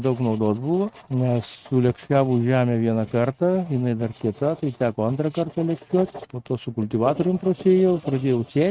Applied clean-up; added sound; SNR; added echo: neural mask model RNNoise.